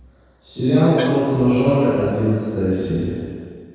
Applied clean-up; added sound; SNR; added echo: none; Gong; 17 dB; reverberation time 2.0 s.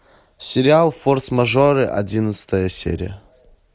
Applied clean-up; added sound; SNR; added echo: none; none; none; none.